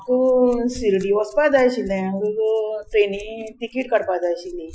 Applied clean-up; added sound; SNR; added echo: classical method Wiener filter.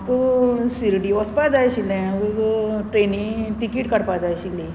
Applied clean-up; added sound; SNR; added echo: none; none; none; none.